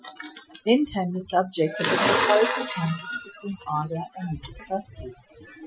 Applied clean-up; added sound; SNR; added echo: classical method Wiener filter.